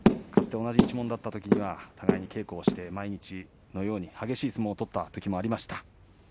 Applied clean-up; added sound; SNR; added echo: none; none; none; none.